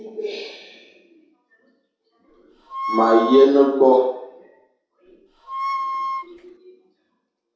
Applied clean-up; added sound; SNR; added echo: none; Wind instrument, woodwind instrument; 6 dB; reverberation time 0.7 s.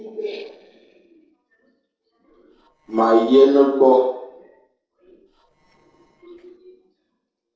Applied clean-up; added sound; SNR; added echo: neural separator model SepFormer DNS4.